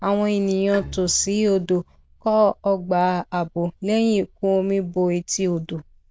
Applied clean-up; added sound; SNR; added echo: neural diffusion model UNIVERSE++.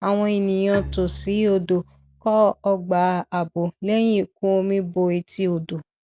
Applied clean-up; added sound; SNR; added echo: none; Bowed string instrument; 16 dB; none.